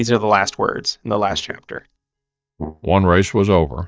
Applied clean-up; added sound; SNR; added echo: neural mask model DeepFilterNet 3.